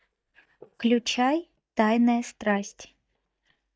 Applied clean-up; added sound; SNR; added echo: neural mask model DeepFilterNet 3.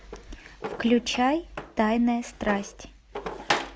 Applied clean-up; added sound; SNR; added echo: none; Drawer open or close; 8 dB; none.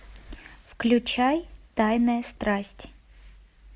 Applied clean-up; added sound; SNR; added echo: none; none; none; none.